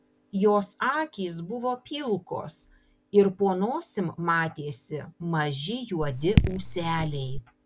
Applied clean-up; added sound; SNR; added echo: none; Raindrop / Drip; -1 dB; none.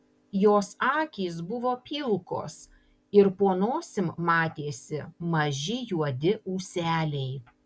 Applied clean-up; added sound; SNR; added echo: none; none; none; none.